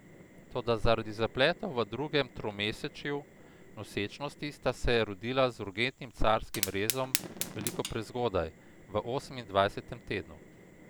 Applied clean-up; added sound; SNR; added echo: none; Fire; 11 dB; none.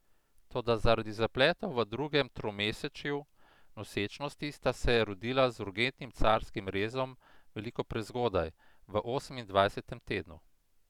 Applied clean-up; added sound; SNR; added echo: none; none; none; none.